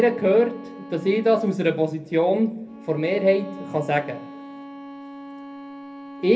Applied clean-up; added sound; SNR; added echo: none; Bowed string instrument; 16 dB; reverberation time 0.3 s.